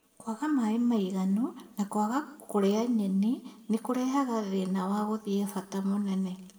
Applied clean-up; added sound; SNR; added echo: none; none; none; reverberation time 0.7 s.